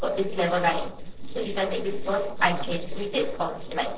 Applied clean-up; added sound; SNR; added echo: neural separator model SepFormer DNS4.